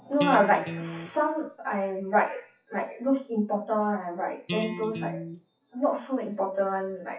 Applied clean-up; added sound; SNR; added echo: classical method WPE with log-MMSE.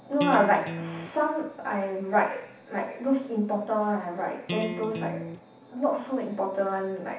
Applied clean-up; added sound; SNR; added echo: none; Electric guitar; 6 dB; reverberation time 0.7 s.